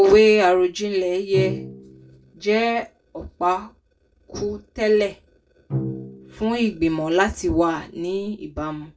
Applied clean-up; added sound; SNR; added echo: none; Bowed string instrument; 13 dB; reverberation time 0.2 s.